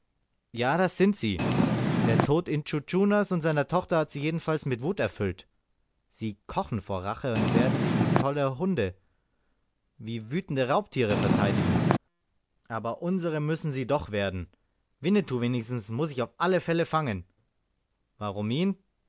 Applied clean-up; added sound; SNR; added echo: none; Purr; -5 dB; none.